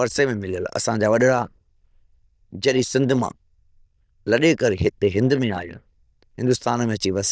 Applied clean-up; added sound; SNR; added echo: neural diffusion model UNIVERSE++.